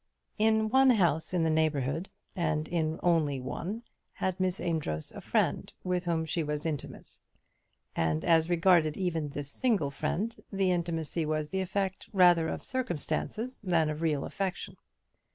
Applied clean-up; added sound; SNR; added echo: none; none; none; none.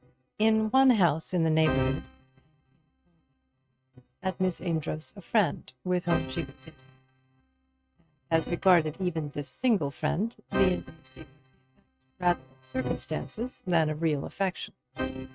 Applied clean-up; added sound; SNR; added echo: neural mask model RNNoise.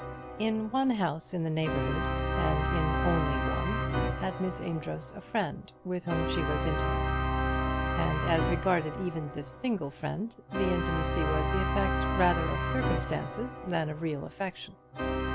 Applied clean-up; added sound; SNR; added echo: none; Organ; -1 dB; none.